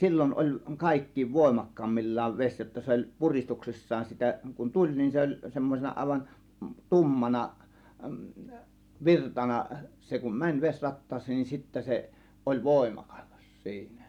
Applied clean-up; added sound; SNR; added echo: none; none; none; none.